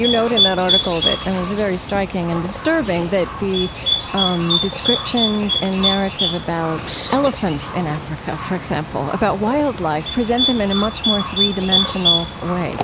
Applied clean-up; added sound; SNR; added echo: none; Bird; 1 dB; none.